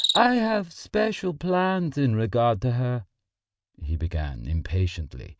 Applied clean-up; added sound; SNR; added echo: neural mask model RNNoise.